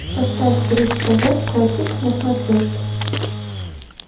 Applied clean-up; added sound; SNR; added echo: none; Engine / Drill; 2 dB; reverberation time 0.6 s.